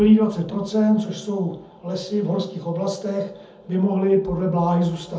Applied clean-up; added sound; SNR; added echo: none; none; none; reverberation time 0.7 s.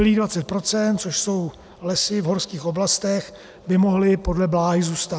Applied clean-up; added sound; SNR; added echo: none; none; none; none.